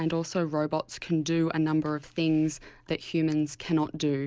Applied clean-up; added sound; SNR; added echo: none; none; none; none.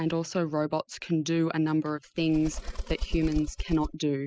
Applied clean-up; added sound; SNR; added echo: classical method spectral subtraction.